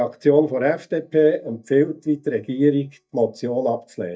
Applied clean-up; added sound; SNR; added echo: neural mask model DeepFilterNet 3.